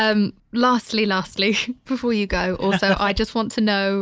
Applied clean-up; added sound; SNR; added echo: neural mask model DeepFilterNet 3.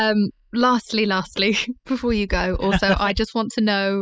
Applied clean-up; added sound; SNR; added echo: classical method spectral subtraction.